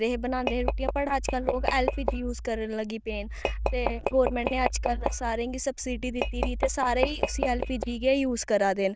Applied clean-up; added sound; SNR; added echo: neural diffusion model UNIVERSE++.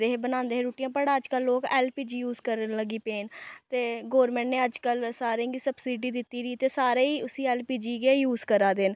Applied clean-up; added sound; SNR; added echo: none; none; none; none.